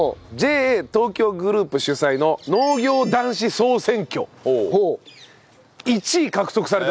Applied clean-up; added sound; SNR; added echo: none; none; none; none.